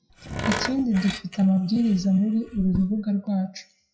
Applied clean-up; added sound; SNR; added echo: classical method WPE with log-MMSE.